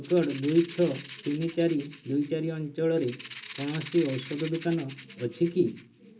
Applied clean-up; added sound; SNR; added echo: none; Rattle (instrument); 13 dB; reverberation time 0.2 s.